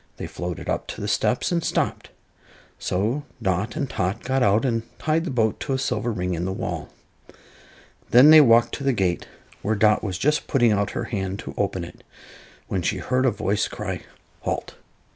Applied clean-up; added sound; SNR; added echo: none; none; none; none.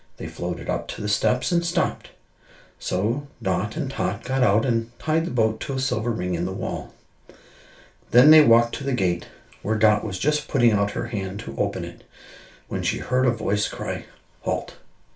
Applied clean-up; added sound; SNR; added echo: none; none; none; reverberation time 0.3 s.